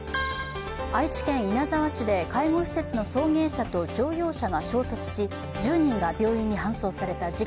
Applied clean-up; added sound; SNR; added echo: none; none; none; none.